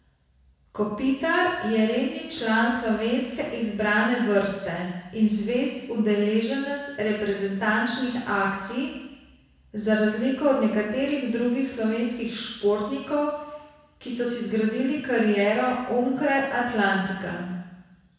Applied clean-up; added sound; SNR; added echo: none; none; none; reverberation time 1.0 s.